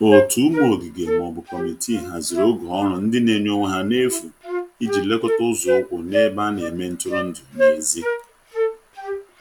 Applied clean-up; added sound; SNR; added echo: none; Wind instrument, woodwind instrument; 3 dB; none.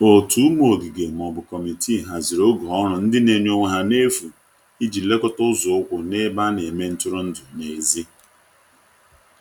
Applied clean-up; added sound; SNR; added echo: none; none; none; none.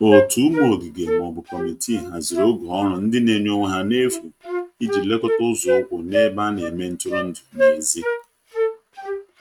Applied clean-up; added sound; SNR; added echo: neural mask model RNNoise.